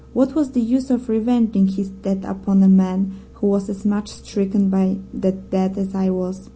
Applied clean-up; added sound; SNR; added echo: none; none; none; none.